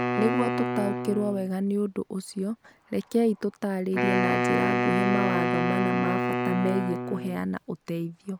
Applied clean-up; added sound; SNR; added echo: none; Wind instrument, woodwind instrument; 0 dB; none.